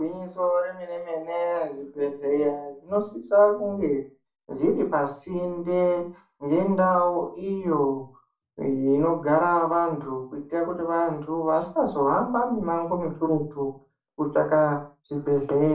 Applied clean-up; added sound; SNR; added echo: none; none; none; reverberation time 0.3 s.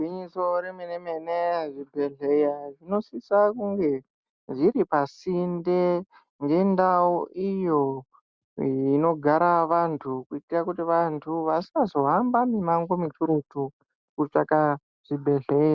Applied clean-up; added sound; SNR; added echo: none; none; none; none.